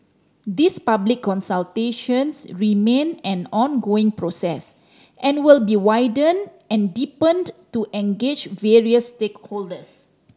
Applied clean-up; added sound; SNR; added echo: none; none; none; none.